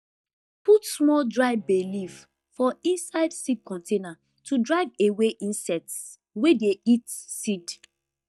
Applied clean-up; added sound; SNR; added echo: neural mask model DeepFilterNet 3.